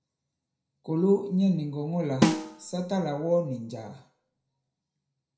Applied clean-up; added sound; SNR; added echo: none; Snare drum; -2 dB; reverberation time 0.5 s.